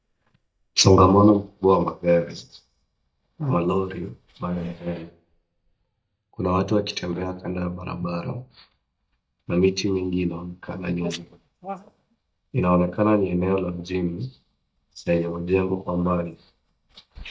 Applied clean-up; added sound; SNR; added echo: neural mask model DeepFilterNet 3.